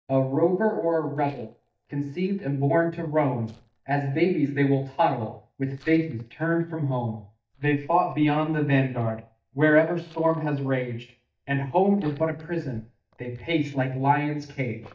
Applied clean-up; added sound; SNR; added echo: neural mask model DeepFilterNet 3.